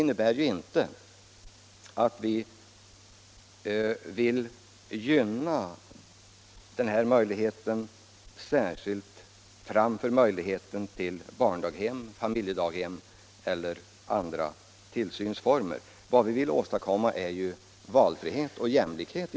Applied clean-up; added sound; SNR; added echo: none; none; none; none.